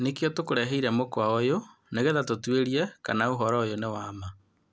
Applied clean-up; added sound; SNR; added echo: none; none; none; none.